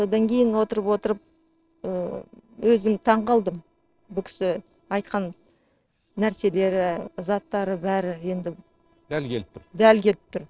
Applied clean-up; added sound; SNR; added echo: neural separator model SepFormer DNS4.